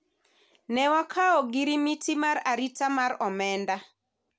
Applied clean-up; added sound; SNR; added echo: none; none; none; none.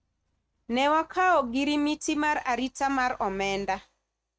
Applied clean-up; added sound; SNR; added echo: neural mask model RNNoise.